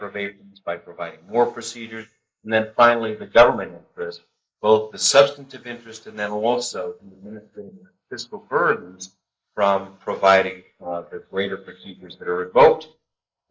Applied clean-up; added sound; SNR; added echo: neural mask model Resemble Enhance denoiser.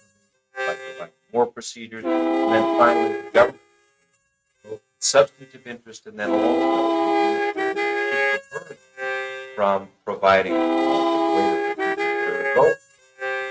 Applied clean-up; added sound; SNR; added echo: neural mask model RNNoise.